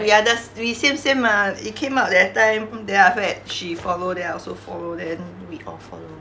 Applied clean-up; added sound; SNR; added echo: none; none; none; none.